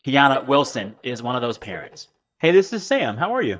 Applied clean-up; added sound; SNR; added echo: neural mask model DeepFilterNet 3.